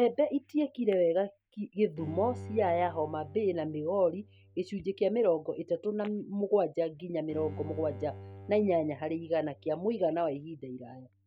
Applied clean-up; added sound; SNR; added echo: none; Bowed string instrument; 18 dB; none.